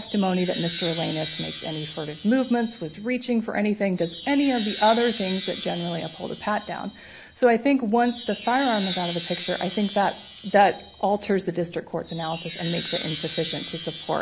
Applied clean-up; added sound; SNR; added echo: none; Wind chime; -2 dB; none.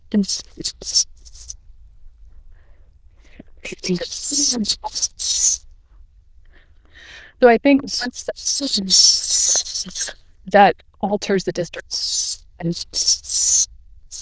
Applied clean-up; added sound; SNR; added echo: neural diffusion model UNIVERSE++.